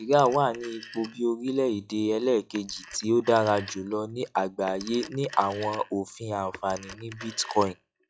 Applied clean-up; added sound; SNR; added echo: classical method log-MMSE.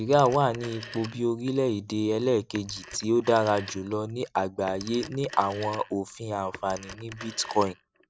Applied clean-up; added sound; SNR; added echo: none; Telephone; 18 dB; none.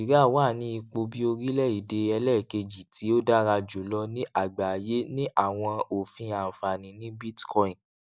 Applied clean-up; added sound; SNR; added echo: none; none; none; none.